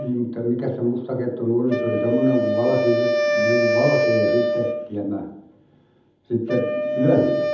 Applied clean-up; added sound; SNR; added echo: none; Wind instrument, woodwind instrument; 0 dB; reverberation time 0.8 s.